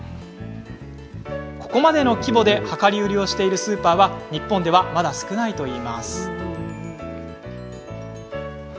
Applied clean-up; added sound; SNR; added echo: none; none; none; none.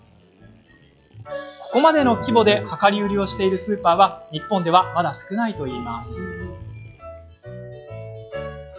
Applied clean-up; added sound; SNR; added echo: classical method log-MMSE.